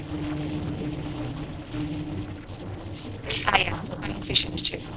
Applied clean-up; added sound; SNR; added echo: neural separator model SepFormer DNS4.